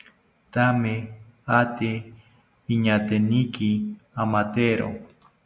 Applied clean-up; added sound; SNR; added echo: none; none; none; none.